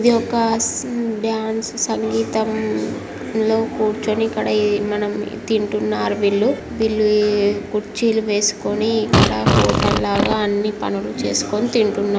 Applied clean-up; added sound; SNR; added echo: none; Fart; -2 dB; none.